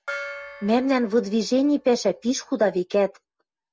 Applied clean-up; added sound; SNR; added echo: none; Gong; 17 dB; none.